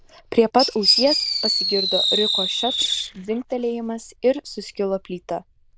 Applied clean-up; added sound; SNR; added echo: neural diffusion model UNIVERSE++.